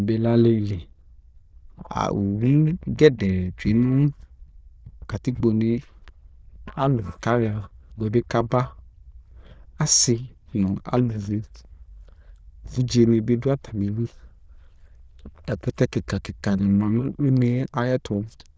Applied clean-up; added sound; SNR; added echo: neural diffusion model UNIVERSE++.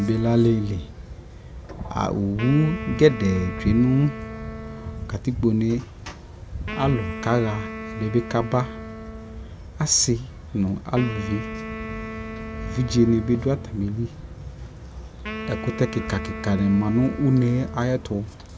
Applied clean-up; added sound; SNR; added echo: none; Wind instrument, woodwind instrument; 12 dB; none.